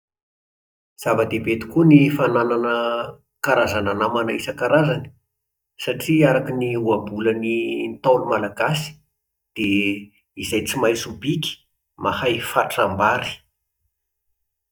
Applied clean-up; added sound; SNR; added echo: neural mask model DeepFilterNet 3.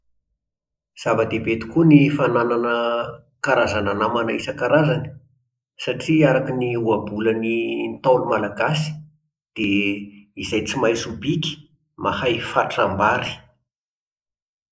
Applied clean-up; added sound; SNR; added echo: neural mask model Resemble Enhance denoiser.